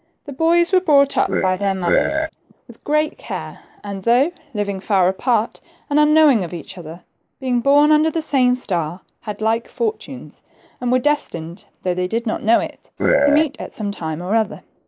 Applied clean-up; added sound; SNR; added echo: neural mask model Resemble Enhance denoiser.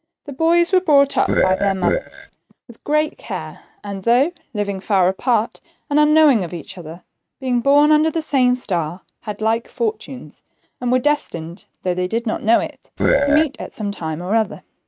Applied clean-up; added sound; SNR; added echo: neural mask model RNNoise.